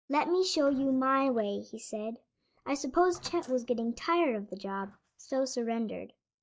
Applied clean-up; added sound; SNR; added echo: neural mask model DeepFilterNet 3.